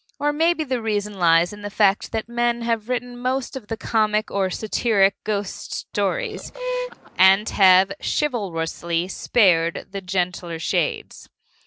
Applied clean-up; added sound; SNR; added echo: neural separator model SepFormer DNS4.